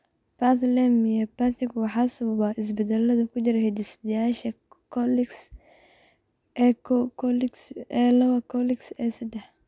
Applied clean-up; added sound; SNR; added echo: none; none; none; none.